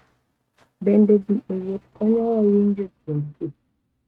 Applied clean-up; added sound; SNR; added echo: neural mask model RNNoise.